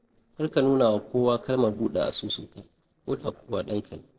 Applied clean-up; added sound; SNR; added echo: neural separator model SepFormer DNS4.